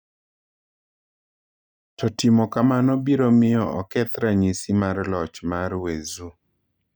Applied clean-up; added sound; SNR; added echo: neural mask model DeepFilterNet 3.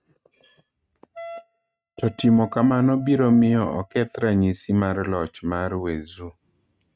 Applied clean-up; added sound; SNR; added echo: neural mask model RNNoise.